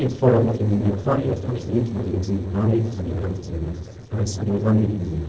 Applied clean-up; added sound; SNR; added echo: neural separator model SepFormer DNS4.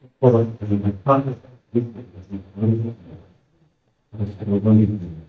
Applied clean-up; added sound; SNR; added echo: neural mask model DeepFilterNet 3.